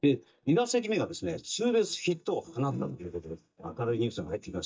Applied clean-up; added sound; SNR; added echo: neural mask model DeepFilterNet 3.